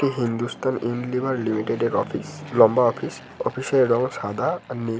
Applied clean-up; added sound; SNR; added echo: none; Fixed-wing aircraft, airplane; 18 dB; none.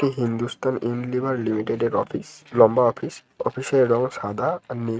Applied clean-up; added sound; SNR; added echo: neural mask model RNNoise.